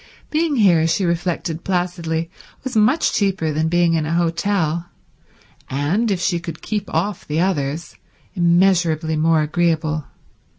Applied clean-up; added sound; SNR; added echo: none; none; none; none.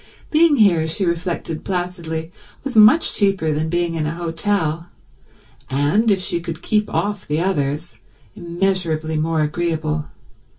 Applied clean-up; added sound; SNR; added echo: none; none; none; reverberation time 0.1 s.